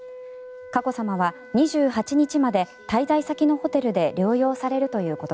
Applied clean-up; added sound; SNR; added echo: none; Wind instrument, woodwind instrument; 18 dB; none.